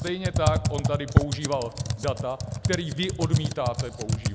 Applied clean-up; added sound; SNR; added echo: none; Computer keyboard; -3 dB; none.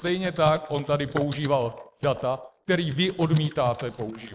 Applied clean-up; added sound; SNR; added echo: neural mask model Resemble Enhance denoiser.